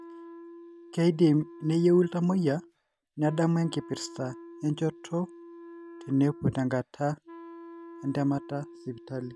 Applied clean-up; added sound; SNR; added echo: none; Wind instrument, woodwind instrument; 18 dB; none.